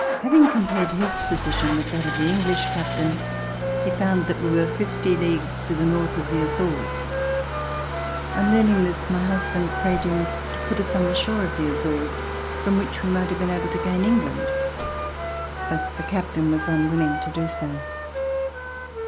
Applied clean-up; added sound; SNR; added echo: none; Wind instrument, woodwind instrument + Idling / Engine starting; 3 dB; none.